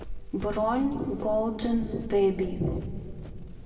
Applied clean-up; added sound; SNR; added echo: none; Run; 10 dB; reverberation time 2.1 s.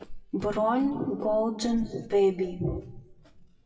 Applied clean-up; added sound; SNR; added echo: classical method WPE with log-MMSE.